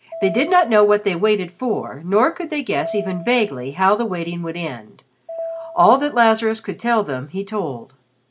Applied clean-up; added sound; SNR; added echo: none; Piano; 15 dB; none.